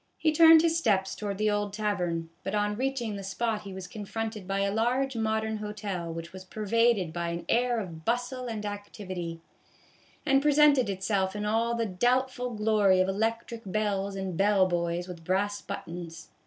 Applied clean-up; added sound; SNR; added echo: none; none; none; none.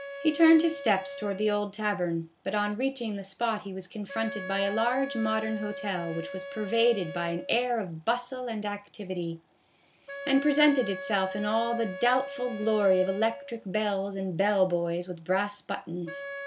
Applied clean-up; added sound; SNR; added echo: none; Wind instrument, woodwind instrument; 13 dB; none.